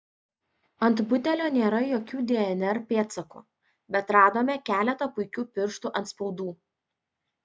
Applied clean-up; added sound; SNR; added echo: none; none; none; none.